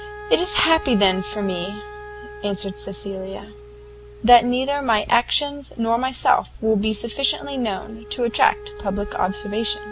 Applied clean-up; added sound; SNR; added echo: none; Wind instrument, woodwind instrument; 16 dB; none.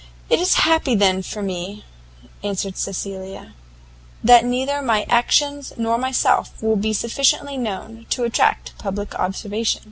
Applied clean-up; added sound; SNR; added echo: none; none; none; none.